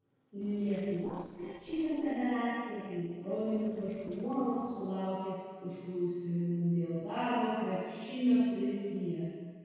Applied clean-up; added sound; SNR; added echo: neural separator model SepFormer DNS4.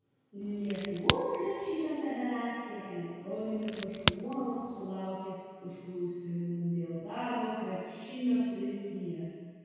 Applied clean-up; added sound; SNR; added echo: none; Crack; -1 dB; reverberation time 2.0 s.